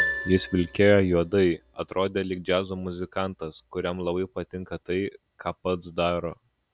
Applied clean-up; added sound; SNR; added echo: none; Piano; 13 dB; none.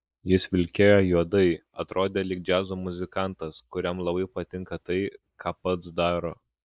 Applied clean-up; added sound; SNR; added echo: neural mask model Resemble Enhance denoiser.